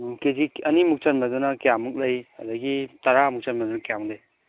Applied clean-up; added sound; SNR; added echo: none; none; none; none.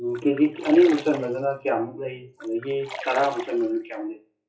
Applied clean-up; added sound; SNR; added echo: classical method WPE with log-MMSE.